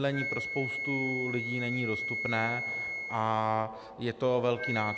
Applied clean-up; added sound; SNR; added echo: none; Wind instrument, woodwind instrument; 4 dB; none.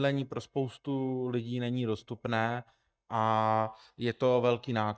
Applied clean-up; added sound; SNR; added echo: neural mask model DeepFilterNet 3.